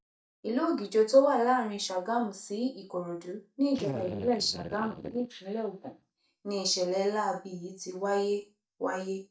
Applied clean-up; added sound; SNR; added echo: neural mask model DeepFilterNet 3.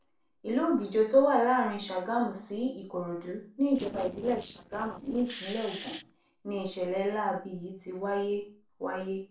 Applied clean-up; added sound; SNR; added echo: neural separator model SepFormer DNS4.